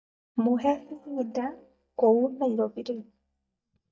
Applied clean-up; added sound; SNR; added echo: neural mask model DeepFilterNet 3.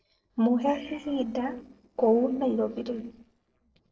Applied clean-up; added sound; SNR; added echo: neural separator model SepFormer DNS4.